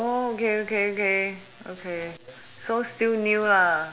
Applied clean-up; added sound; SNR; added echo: none; none; none; none.